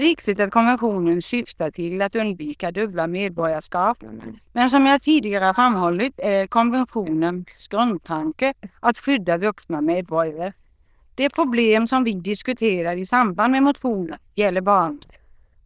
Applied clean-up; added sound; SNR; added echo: neural diffusion model UNIVERSE++.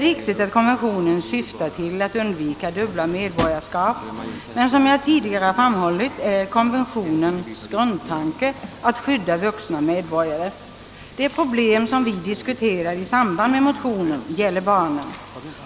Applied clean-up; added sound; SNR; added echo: none; Drawer open or close; 11 dB; none.